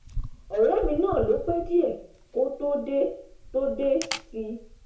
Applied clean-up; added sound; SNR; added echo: none; Camera; 11 dB; reverberation time 0.6 s.